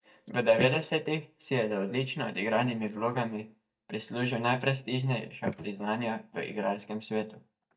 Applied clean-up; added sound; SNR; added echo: neural mask model DeepFilterNet 3.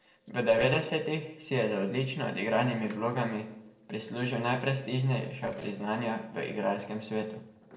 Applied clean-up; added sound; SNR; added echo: neural separator model SepFormer DNS4.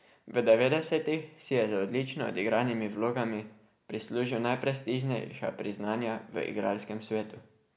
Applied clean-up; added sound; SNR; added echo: none; none; none; none.